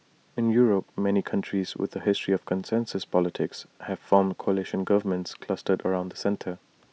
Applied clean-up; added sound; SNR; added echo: none; none; none; none.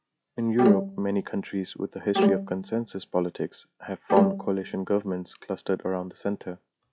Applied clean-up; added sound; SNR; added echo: classical method log-MMSE.